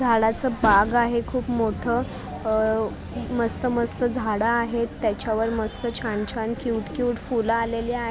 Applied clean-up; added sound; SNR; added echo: none; Motorcycle; 17 dB; none.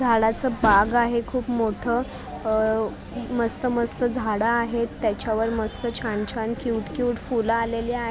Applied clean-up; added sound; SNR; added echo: none; none; none; none.